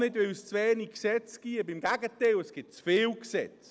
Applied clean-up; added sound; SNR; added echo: none; none; none; none.